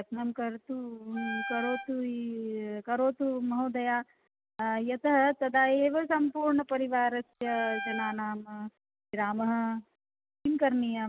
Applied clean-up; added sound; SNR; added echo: none; Wind instrument, woodwind instrument; 8 dB; none.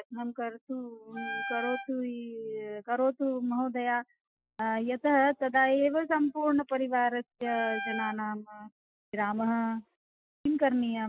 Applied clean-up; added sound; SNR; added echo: classical method Wiener filter.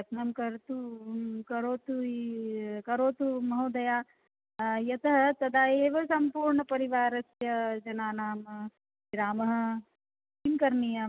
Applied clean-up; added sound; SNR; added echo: none; none; none; none.